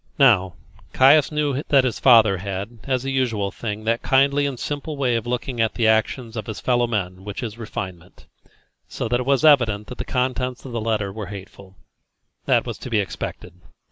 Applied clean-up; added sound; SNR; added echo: none; none; none; none.